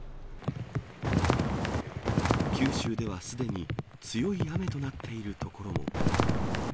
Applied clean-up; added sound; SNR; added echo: none; Walk, footsteps; -5 dB; none.